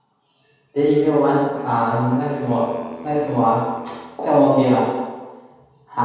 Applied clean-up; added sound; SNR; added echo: none; Wind instrument, woodwind instrument; 19 dB; reverberation time 1.2 s.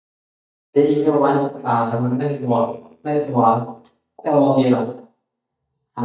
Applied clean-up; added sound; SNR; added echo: neural mask model DeepFilterNet 3.